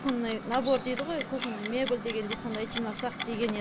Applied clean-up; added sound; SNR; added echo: none; Clock; 4 dB; none.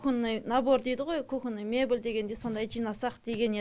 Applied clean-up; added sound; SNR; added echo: none; none; none; none.